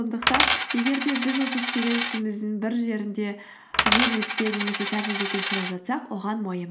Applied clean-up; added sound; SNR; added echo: none; Coin (dropping); -2 dB; none.